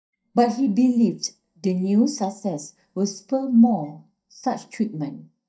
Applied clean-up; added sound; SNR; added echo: neural mask model DeepFilterNet 3.